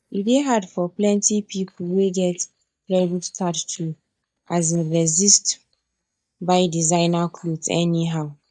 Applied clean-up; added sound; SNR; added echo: neural mask model DeepFilterNet 3.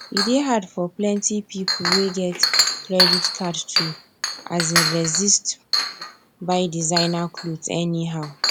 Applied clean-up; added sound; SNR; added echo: none; Chink, clink; 1 dB; none.